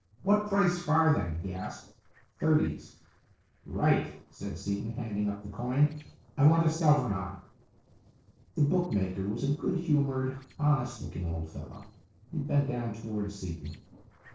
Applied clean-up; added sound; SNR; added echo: neural separator model SepFormer DNS4.